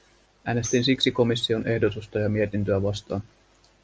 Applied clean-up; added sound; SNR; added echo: none; Tambourine; 16 dB; none.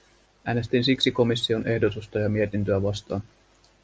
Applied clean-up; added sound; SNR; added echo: none; none; none; none.